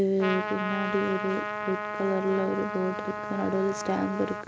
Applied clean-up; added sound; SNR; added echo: none; Trumpet; 5 dB; none.